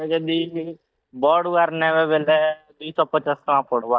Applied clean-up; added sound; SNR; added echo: neural mask model DeepFilterNet 3.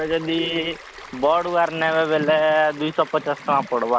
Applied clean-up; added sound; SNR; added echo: none; Stream; 19 dB; none.